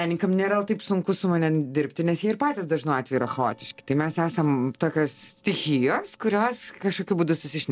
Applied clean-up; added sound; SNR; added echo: neural separator model SepFormer DNS4.